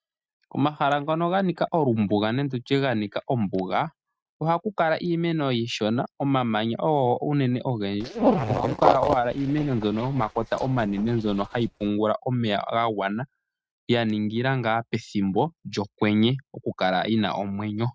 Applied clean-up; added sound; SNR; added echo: neural mask model RNNoise.